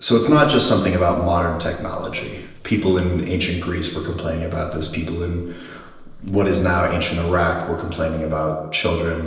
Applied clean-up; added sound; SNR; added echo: neural separator model SepFormer DNS4.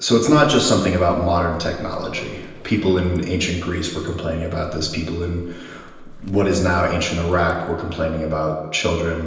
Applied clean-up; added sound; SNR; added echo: none; Livestock, farm animals, working animals; 20 dB; reverberation time 1.0 s.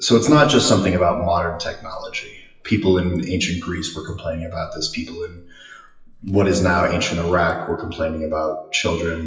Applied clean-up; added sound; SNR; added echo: classical method WPE with log-MMSE.